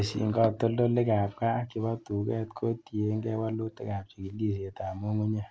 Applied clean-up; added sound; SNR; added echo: none; none; none; none.